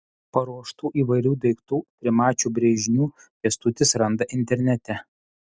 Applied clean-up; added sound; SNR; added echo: none; none; none; none.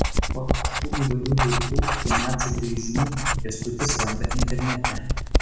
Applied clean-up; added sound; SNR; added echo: none; Writing; -4 dB; reverberation time 1.0 s.